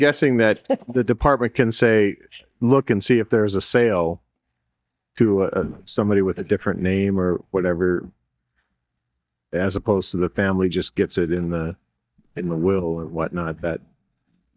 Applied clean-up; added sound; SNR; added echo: neural mask model DeepFilterNet 3.